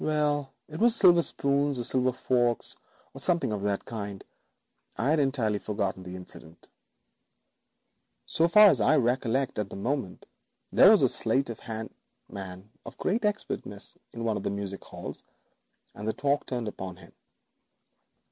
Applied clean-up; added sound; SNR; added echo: none; none; none; none.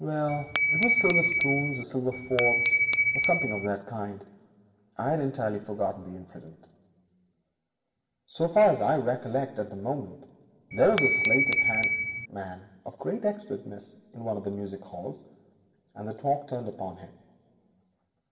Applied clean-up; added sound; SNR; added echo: none; Glass / Bell; -5 dB; reverberation time 2.3 s.